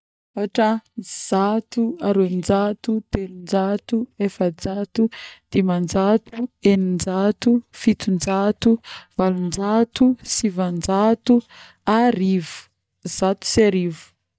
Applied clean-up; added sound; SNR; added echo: neural mask model DeepFilterNet 3.